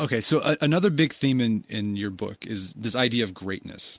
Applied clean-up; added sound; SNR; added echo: none; none; none; none.